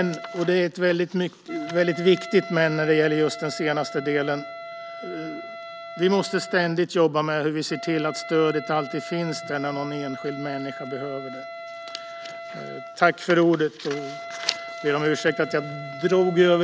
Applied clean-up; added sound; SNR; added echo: none; Wind instrument, woodwind instrument; 13 dB; none.